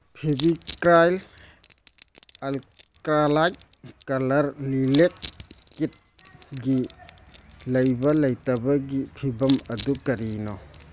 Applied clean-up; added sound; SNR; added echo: none; Crushing; 19 dB; none.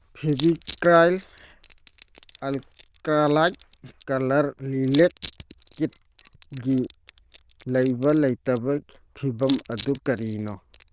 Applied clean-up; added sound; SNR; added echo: neural diffusion model UNIVERSE++.